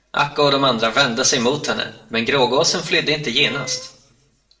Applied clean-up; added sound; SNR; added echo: none; Wind instrument, woodwind instrument; 19 dB; reverberation time 0.6 s.